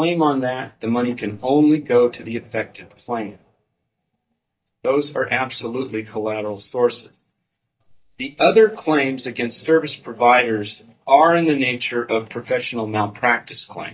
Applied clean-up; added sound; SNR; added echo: neural mask model DeepFilterNet 3.